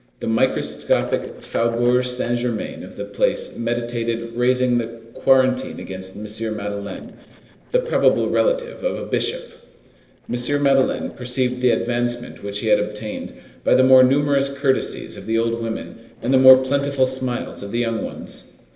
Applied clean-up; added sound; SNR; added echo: neural separator model SepFormer DNS4.